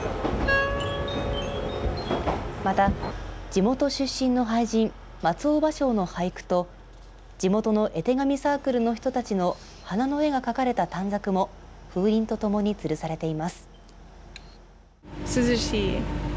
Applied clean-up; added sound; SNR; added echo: none; Wind instrument, woodwind instrument; 6 dB; none.